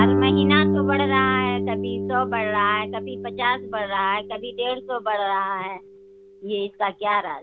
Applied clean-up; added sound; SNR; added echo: none; Guitar; 0 dB; none.